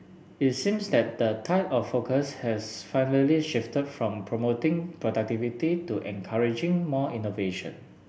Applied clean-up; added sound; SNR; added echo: none; none; none; none.